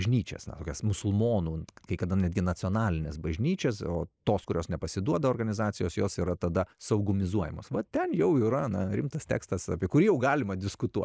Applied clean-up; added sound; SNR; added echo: neural mask model Resemble Enhance denoiser.